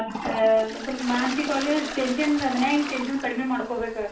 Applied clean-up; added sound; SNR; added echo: none; Toilet flush; 10 dB; reverberation time 0.4 s.